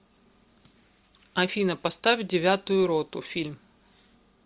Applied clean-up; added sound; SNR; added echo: none; none; none; none.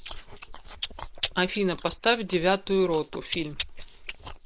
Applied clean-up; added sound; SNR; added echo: neural mask model Resemble Enhance denoiser.